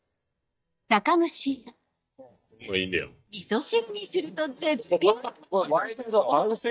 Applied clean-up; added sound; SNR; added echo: neural mask model DeepFilterNet 3.